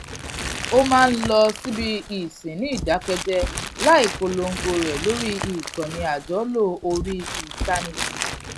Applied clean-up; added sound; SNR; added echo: none; Crumpling, crinkling; 8 dB; none.